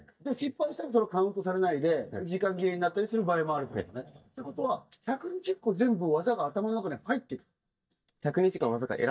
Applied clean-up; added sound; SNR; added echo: neural mask model DeepFilterNet 3.